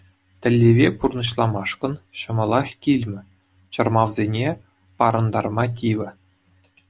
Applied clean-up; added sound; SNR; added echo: none; none; none; none.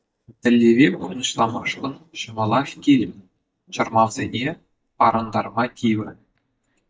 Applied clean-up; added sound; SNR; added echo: neural mask model DeepFilterNet 3.